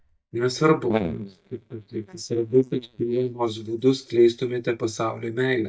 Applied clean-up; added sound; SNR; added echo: neural mask model DeepFilterNet 3.